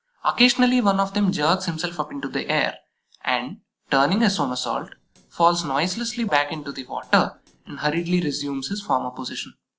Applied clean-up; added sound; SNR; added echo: neural separator model SepFormer DNS4.